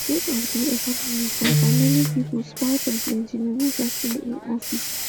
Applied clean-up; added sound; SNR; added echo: none; Guitar + Hiss; 0 dB; none.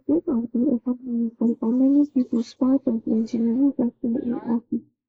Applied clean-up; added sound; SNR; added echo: neural mask model Resemble Enhance denoiser.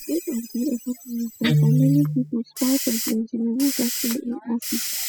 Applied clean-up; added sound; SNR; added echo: classical method spectral subtraction.